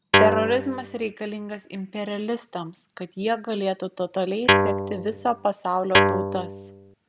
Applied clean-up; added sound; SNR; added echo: none; Guitar; -4 dB; none.